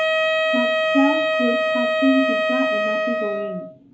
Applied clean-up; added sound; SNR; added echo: none; Wind instrument, woodwind instrument; -4 dB; reverberation time 0.3 s.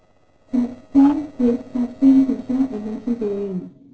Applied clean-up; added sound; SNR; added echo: neural separator model SepFormer DNS4.